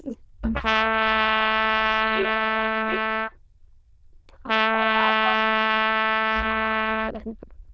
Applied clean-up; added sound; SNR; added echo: neural diffusion model UNIVERSE++.